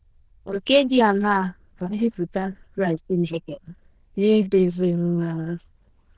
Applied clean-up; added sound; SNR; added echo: neural diffusion model UNIVERSE++.